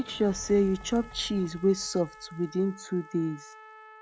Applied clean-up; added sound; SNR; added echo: none; Fire + Trumpet; 18 dB; none.